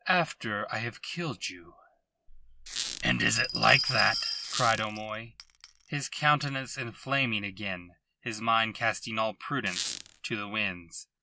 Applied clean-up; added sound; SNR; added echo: none; Squeak + Glass; 5 dB; none.